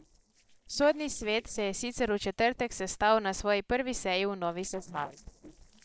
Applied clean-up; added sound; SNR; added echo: neural separator model SepFormer DNS4.